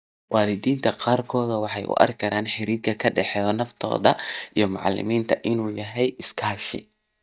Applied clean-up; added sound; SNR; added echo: neural mask model DeepFilterNet 3.